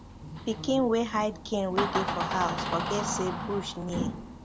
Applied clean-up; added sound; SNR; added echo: none; Door; 3 dB; none.